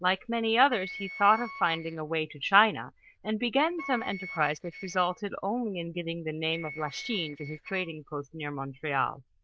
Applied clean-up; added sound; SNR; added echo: neural diffusion model UNIVERSE++.